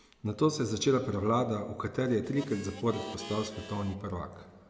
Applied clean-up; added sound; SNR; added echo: none; Harmonica; 14 dB; none.